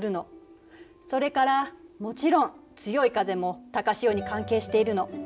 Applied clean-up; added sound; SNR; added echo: none; none; none; none.